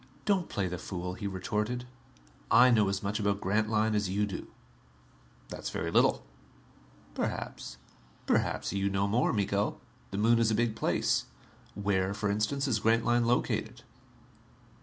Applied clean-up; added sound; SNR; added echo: none; none; none; none.